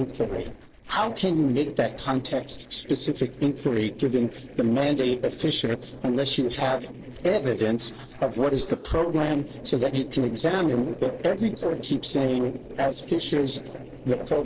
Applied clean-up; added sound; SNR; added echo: neural separator model SepFormer DNS4.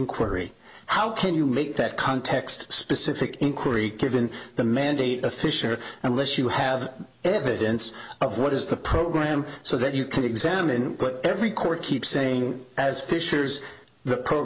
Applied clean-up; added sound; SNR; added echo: none; none; none; none.